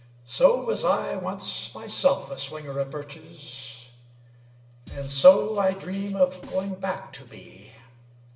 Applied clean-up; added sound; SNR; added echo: none; Drum kit; 19 dB; reverberation time 0.7 s.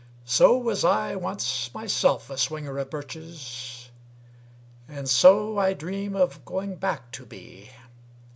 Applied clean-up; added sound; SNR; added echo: none; none; none; none.